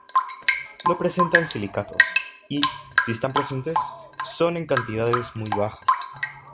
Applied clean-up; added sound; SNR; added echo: none; Drip / Rain; -2 dB; none.